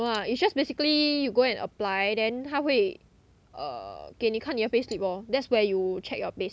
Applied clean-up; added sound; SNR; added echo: none; none; none; none.